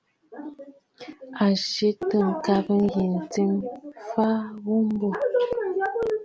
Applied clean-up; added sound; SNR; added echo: none; none; none; none.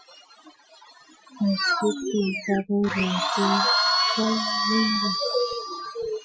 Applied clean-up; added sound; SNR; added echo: classical method Wiener filter.